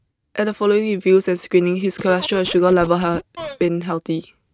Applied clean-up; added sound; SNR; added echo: neural mask model RNNoise.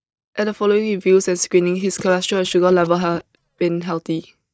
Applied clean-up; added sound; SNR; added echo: neural mask model DeepFilterNet 3.